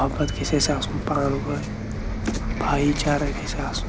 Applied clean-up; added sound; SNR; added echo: none; Bus; 3 dB; none.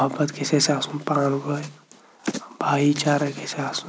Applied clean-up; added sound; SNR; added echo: none; none; none; none.